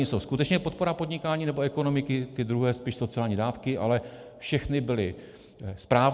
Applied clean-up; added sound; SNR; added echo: none; none; none; none.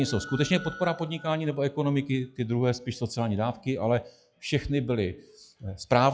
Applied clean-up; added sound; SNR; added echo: classical method log-MMSE.